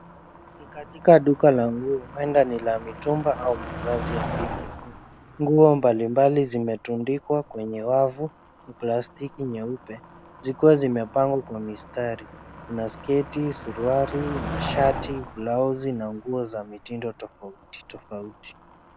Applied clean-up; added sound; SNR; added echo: none; Motor vehicle (road); 13 dB; none.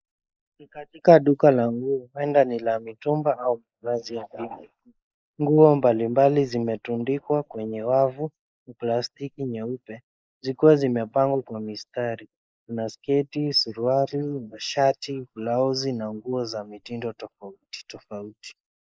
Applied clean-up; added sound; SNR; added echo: neural mask model Resemble Enhance denoiser.